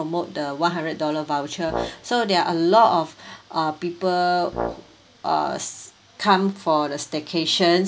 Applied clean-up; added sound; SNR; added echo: none; Brass instrument; 10 dB; none.